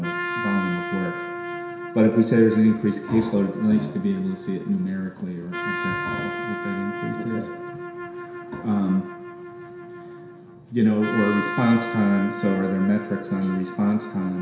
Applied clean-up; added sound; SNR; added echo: none; Trumpet; 8 dB; reverberation time 0.7 s.